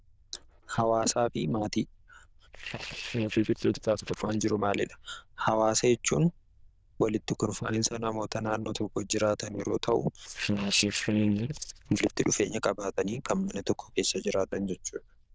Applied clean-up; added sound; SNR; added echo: neural diffusion model UNIVERSE++.